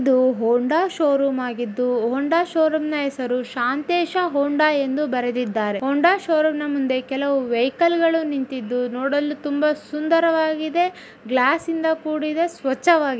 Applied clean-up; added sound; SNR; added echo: none; none; none; none.